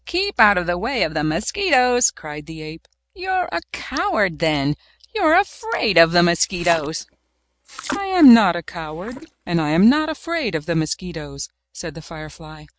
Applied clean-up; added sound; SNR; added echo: neural mask model RNNoise.